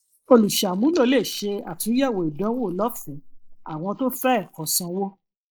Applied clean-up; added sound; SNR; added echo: neural mask model Resemble Enhance denoiser.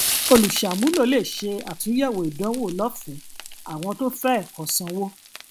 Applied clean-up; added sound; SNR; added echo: none; Frying (food); 8 dB; none.